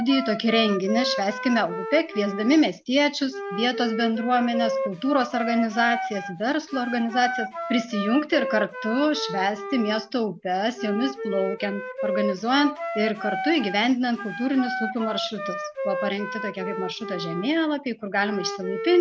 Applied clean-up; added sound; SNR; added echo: none; Wind instrument, woodwind instrument; 7 dB; none.